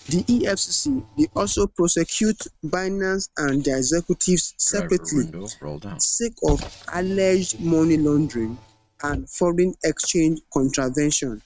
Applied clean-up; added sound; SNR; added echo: neural mask model RNNoise.